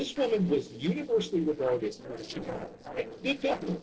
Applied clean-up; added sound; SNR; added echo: neural separator model SepFormer DNS4.